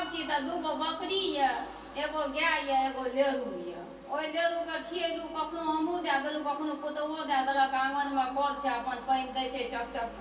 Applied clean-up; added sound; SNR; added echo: none; none; none; reverberation time 0.2 s.